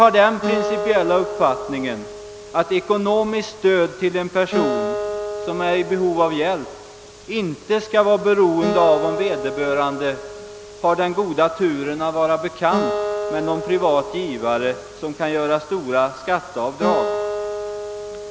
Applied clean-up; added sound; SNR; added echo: none; Acoustic guitar; 8 dB; none.